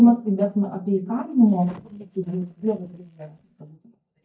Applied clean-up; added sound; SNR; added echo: neural mask model DeepFilterNet 3.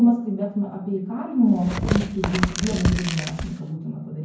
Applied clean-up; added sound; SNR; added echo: none; Tearing; 3 dB; reverberation time 0.9 s.